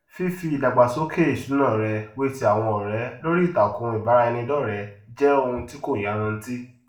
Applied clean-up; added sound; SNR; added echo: none; none; none; reverberation time 0.4 s.